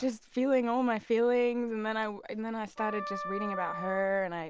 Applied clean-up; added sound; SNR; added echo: none; Wind instrument, woodwind instrument; 10 dB; none.